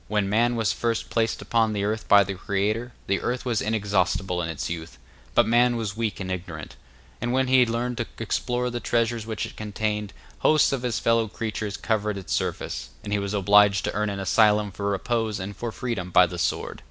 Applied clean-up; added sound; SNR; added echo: none; none; none; none.